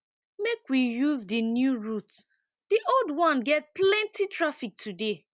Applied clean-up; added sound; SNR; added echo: none; none; none; none.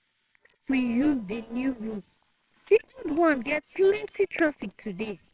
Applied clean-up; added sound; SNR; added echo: neural separator model SepFormer WHAMR!.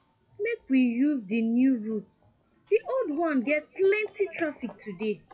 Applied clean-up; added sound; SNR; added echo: classical method WPE with log-MMSE.